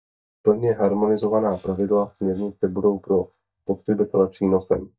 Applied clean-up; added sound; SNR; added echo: neural mask model DeepFilterNet 3.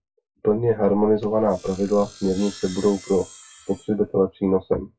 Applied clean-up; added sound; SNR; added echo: classical method WPE with log-MMSE.